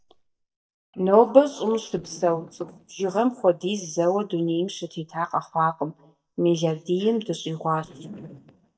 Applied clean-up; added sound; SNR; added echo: neural mask model DeepFilterNet 3.